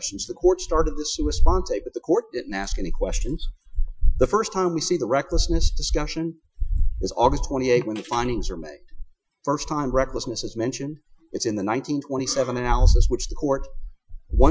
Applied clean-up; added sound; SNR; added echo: classical method Wiener filter.